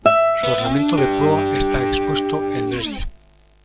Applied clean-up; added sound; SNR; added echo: none; Guitar + Guitar; -5 dB; none.